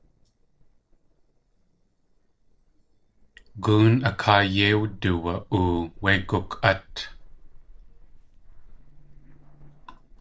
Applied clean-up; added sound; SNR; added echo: neural separator model SepFormer DNS4.